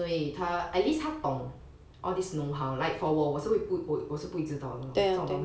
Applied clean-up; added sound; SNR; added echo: none; none; none; none.